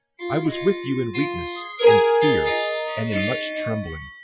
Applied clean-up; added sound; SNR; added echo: classical method Wiener filter.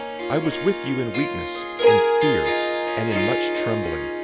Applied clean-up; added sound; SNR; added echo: none; Harp; -5 dB; none.